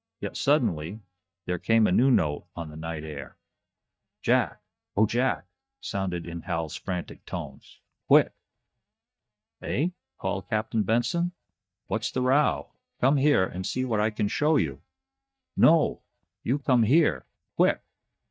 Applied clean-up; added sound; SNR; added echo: neural mask model DeepFilterNet 3.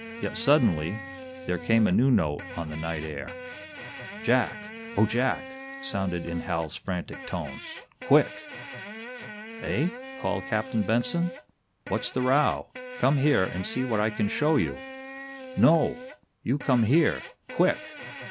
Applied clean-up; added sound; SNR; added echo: none; Fart; 13 dB; none.